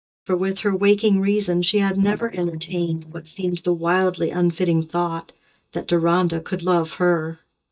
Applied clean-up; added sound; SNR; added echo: neural mask model DeepFilterNet 3.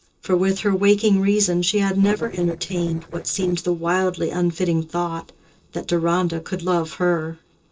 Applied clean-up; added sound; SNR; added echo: neural separator model SepFormer DNS4.